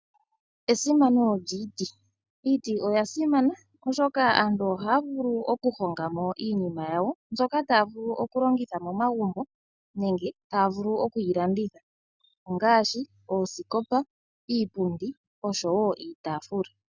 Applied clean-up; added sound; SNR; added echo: none; none; none; none.